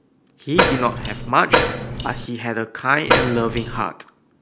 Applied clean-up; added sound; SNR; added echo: none; Door; -3 dB; none.